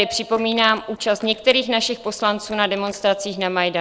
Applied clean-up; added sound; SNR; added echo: neural separator model SepFormer DNS4.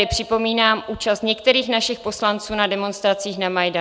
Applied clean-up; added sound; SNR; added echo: none; none; none; none.